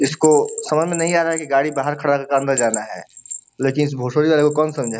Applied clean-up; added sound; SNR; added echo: none; Bell; 12 dB; none.